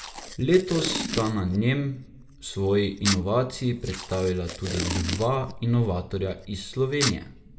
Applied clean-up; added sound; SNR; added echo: none; Packing tape, duct tape; 9 dB; reverberation time 0.3 s.